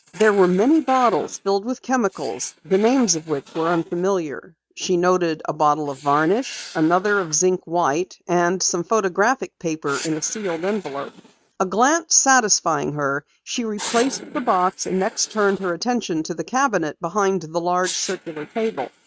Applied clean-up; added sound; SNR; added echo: neural mask model RNNoise.